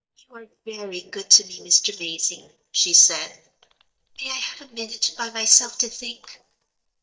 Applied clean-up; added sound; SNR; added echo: neural mask model DeepFilterNet 3.